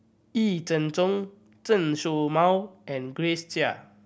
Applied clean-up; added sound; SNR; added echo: none; none; none; none.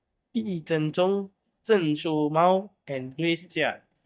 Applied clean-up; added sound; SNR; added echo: neural mask model DeepFilterNet 3.